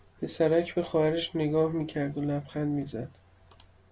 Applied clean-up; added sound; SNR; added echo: none; none; none; none.